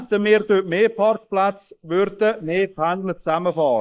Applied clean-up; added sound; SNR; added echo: neural mask model Resemble Enhance denoiser.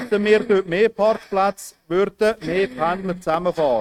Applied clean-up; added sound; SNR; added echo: neural mask model RNNoise.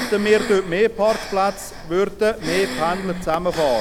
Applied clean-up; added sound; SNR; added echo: none; Breathing; 10 dB; none.